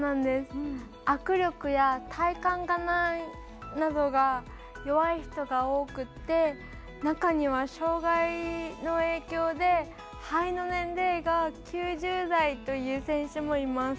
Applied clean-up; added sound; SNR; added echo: none; none; none; none.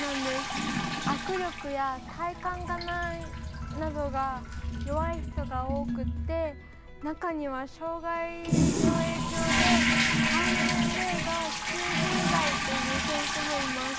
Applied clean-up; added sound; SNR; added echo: none; Toilet flush; -4 dB; none.